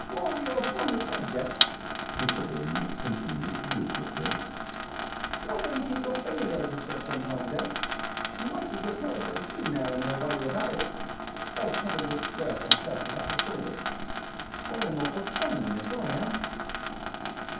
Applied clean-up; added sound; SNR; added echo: none; Sink (filling or washing) / Water tap, faucet; -1 dB; reverberation time 0.8 s.